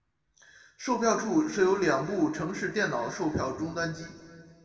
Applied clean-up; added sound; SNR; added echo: none; none; none; reverberation time 1.7 s.